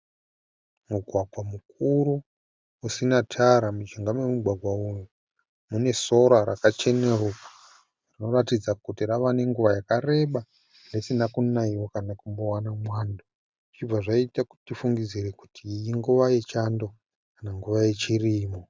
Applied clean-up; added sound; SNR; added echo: none; none; none; none.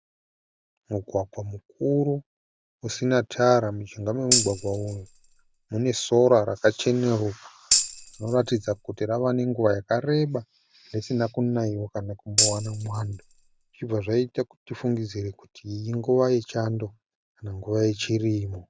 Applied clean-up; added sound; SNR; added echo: none; Tambourine; 2 dB; none.